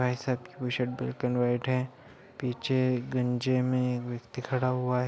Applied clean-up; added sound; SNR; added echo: none; none; none; none.